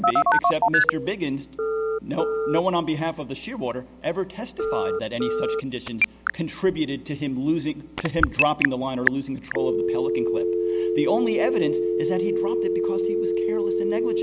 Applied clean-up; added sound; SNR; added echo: none; Telephone; -3 dB; none.